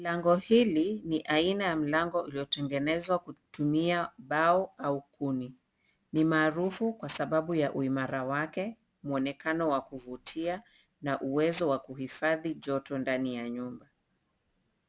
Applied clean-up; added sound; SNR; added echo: none; none; none; none.